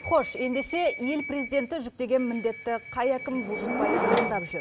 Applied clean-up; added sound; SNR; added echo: none; Subway, metro, underground / Door; 4 dB; none.